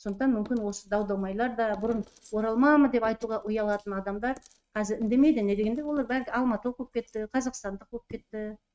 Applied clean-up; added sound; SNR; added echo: neural mask model RNNoise.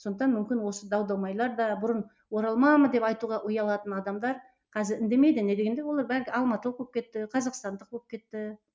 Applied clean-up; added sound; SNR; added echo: none; none; none; none.